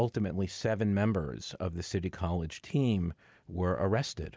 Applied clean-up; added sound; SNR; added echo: none; none; none; none.